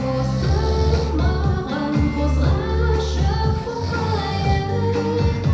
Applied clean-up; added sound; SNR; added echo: none; Breathing; 11 dB; reverberation time 1.0 s.